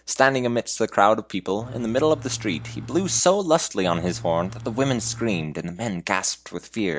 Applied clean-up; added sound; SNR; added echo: none; Engine / Truck; 13 dB; none.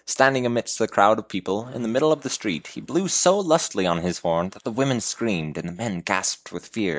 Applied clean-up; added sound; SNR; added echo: neural mask model Resemble Enhance denoiser.